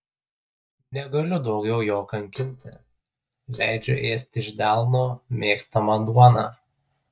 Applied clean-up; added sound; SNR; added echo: neural mask model DeepFilterNet 3.